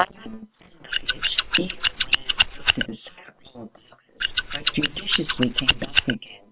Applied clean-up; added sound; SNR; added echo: neural separator model SepFormer WHAM!.